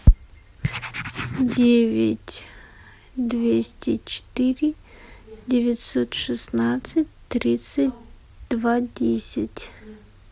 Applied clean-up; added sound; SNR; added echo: none; Writing; 7 dB; none.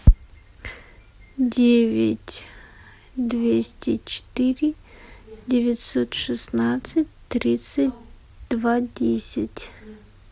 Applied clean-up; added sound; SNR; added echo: none; none; none; none.